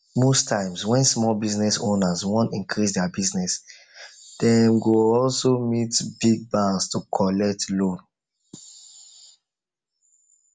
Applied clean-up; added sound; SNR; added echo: none; none; none; none.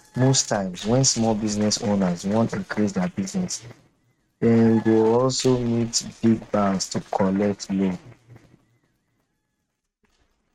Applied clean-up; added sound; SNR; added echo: neural mask model RNNoise.